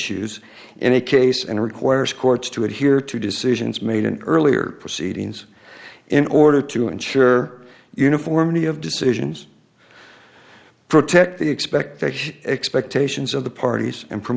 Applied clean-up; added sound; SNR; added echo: none; none; none; none.